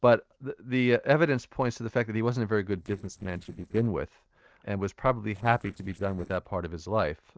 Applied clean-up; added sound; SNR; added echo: neural separator model SepFormer DNS4.